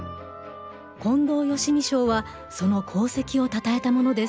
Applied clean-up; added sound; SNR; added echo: none; none; none; none.